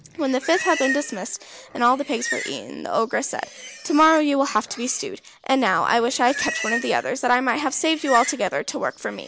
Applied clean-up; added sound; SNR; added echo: none; Livestock, farm animals, working animals; 11 dB; none.